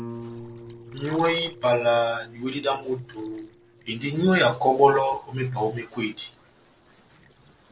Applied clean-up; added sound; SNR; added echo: neural separator model SepFormer DNS4.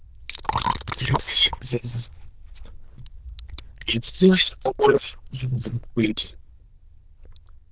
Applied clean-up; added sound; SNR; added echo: neural diffusion model UNIVERSE++.